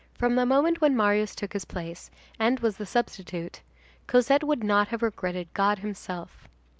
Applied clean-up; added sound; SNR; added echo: none; none; none; none.